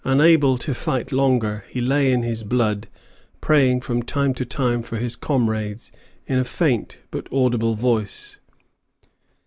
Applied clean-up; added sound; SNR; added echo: none; none; none; none.